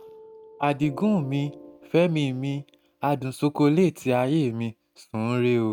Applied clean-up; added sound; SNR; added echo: neural mask model RNNoise.